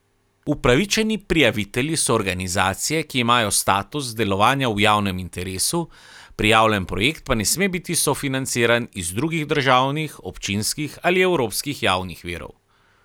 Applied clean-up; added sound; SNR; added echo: none; none; none; none.